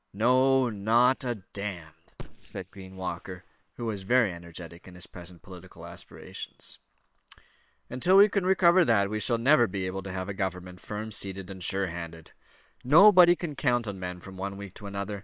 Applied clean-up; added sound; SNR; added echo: neural separator model SepFormer WHAM!.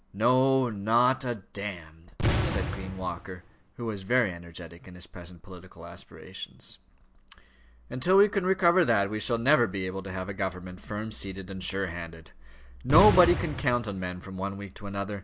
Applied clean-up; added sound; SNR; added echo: none; Boom; 2 dB; none.